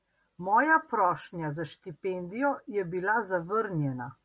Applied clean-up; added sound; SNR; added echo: none; none; none; none.